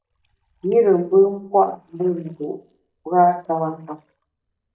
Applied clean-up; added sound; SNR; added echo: neural mask model DeepFilterNet 3.